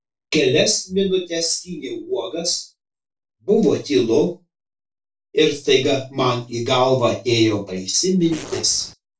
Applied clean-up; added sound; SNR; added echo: neural separator model SepFormer DNS4.